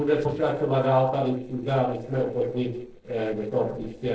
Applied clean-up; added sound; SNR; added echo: neural separator model SepFormer DNS4.